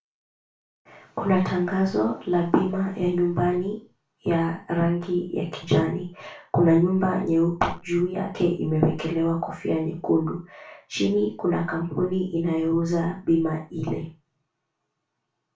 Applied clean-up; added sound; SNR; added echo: none; none; none; reverberation time 0.3 s.